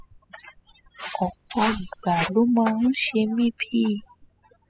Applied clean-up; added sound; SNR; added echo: classical method spectral subtraction.